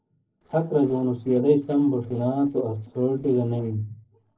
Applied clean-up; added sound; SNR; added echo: neural separator model SepFormer DNS4.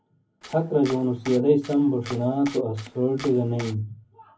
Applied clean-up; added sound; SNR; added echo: none; Domestic sounds, home sounds; 17 dB; reverberation time 0.3 s.